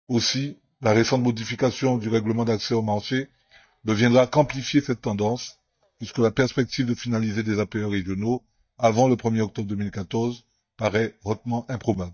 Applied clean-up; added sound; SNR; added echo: neural mask model DeepFilterNet 3.